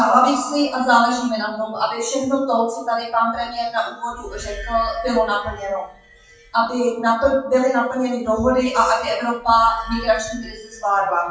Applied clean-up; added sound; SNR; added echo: classical method WPE with log-MMSE.